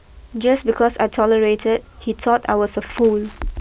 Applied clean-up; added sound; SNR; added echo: none; Crackle; 17 dB; none.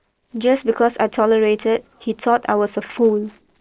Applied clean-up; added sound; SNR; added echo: neural separator model SepFormer DNS4.